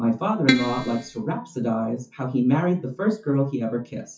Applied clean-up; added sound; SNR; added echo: classical method WPE with log-MMSE.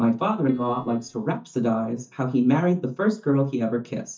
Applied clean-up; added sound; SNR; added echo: neural mask model DeepFilterNet 3.